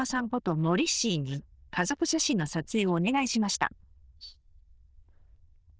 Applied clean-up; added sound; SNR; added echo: neural diffusion model UNIVERSE++.